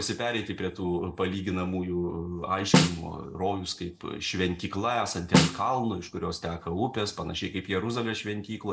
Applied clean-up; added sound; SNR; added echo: none; Snare drum; -4 dB; reverberation time 0.3 s.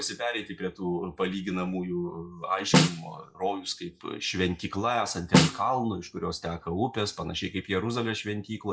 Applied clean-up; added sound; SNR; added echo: classical method WPE with log-MMSE.